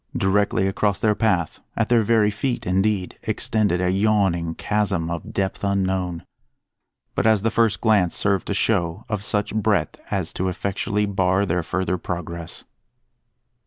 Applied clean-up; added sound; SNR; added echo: none; none; none; none.